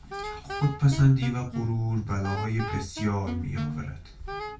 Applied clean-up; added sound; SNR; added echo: none; Wind instrument, woodwind instrument; 10 dB; reverberation time 0.2 s.